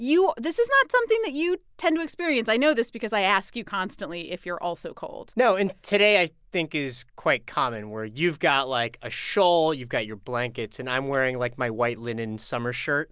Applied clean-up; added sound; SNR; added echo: none; none; none; none.